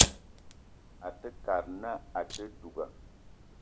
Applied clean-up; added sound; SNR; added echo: none; Fire; -5 dB; none.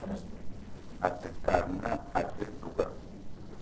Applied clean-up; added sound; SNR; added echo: neural separator model SepFormer DNS4.